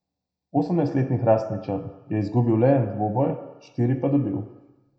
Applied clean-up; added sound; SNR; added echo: none; none; none; reverberation time 0.7 s.